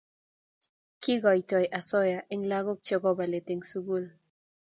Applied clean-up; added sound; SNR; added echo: none; none; none; none.